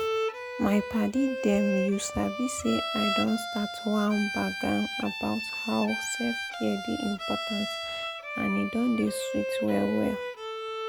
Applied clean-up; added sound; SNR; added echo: none; Bowed string instrument; 4 dB; none.